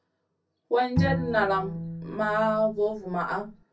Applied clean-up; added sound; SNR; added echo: none; Bowed string instrument; 5 dB; reverberation time 0.3 s.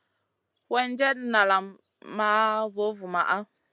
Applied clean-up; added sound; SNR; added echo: none; none; none; none.